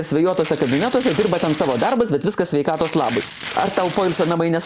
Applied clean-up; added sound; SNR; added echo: none; Tearing; 11 dB; none.